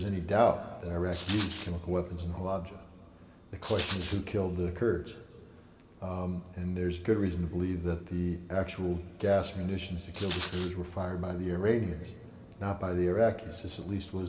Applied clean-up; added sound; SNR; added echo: none; Rattle; -2 dB; reverberation time 2.1 s.